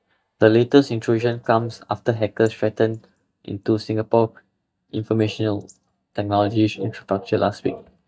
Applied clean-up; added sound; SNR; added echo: neural mask model DeepFilterNet 3.